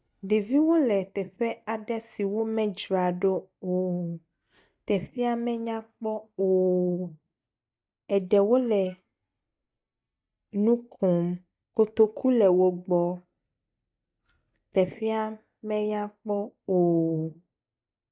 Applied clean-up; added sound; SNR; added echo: neural mask model DeepFilterNet 3.